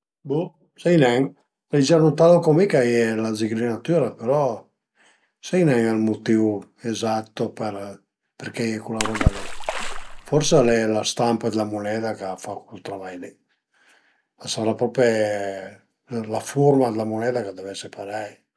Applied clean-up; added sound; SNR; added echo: none; Water / Splash, splatter; 3 dB; none.